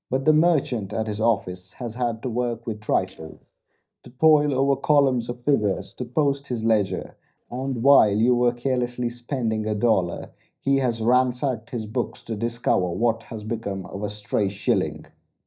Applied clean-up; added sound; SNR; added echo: neural mask model DeepFilterNet 3.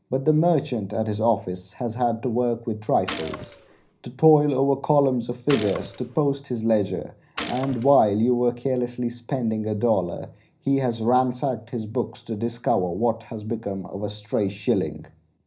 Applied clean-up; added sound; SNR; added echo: none; Gunshot, gunfire; 12 dB; reverberation time 0.5 s.